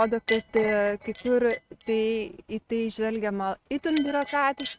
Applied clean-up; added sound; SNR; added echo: neural mask model RNNoise.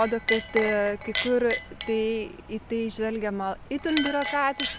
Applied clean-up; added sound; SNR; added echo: none; Chink, clink; 7 dB; none.